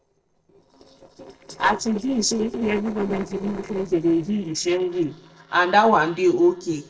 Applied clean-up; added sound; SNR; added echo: neural separator model SepFormer DNS4.